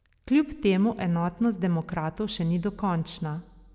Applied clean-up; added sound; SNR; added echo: none; none; none; none.